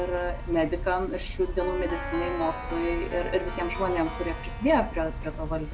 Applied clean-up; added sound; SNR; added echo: none; Keyboard (musical); 5 dB; none.